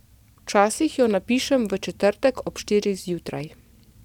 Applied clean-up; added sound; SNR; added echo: none; none; none; none.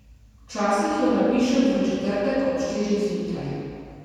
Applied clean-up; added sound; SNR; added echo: none; none; none; reverberation time 2.1 s.